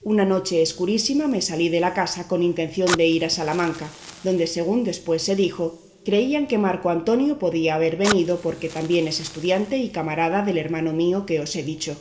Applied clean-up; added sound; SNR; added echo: none; Fire; 16 dB; reverberation time 2.8 s.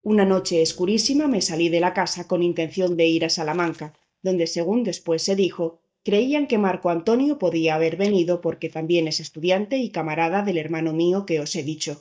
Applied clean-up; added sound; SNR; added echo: neural mask model DeepFilterNet 3.